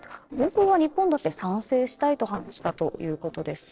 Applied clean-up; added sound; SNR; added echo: neural separator model SepFormer DNS4.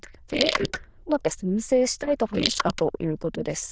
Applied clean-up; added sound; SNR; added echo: neural diffusion model UNIVERSE++.